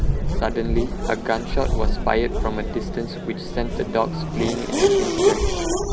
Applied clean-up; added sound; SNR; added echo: none; Race car, auto racing / Accelerating, revving, vroom; -4 dB; none.